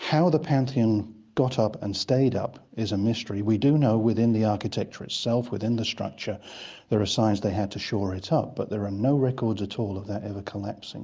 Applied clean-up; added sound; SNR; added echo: none; none; none; none.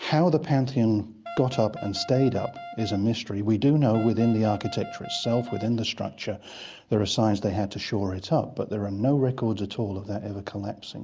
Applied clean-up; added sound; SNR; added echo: none; Wind instrument, woodwind instrument; 14 dB; none.